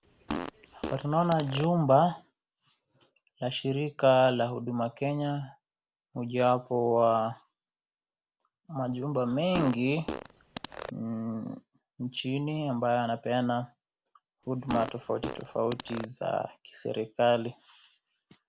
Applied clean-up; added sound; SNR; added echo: none; Fart; 9 dB; none.